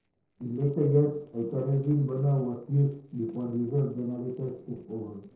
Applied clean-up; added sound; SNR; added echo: neural separator model SepFormer DNS4.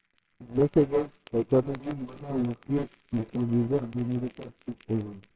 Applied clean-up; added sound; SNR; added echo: neural separator model SepFormer WHAMR!.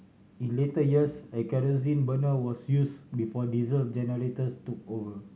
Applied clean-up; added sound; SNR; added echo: none; none; none; none.